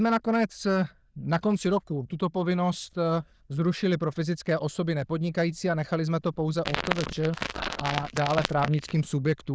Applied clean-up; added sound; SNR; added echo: neural diffusion model UNIVERSE++.